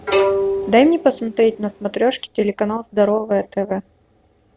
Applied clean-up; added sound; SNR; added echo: none; Bowed string instrument; 3 dB; none.